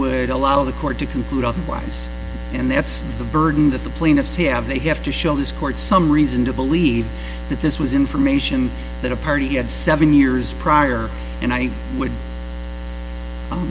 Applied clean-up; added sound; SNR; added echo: none; none; none; none.